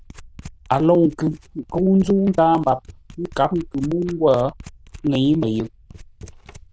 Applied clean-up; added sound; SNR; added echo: neural diffusion model UNIVERSE++.